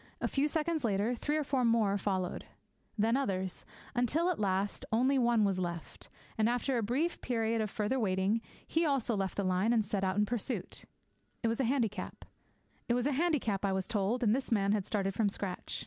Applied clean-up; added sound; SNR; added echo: none; none; none; none.